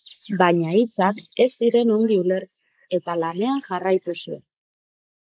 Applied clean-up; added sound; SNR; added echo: neural mask model Resemble Enhance denoiser.